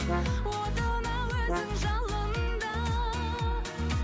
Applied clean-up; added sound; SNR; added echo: none; Brass instrument; 9 dB; none.